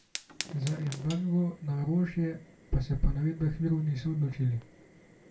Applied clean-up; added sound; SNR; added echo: none; Fire; 18 dB; reverberation time 0.2 s.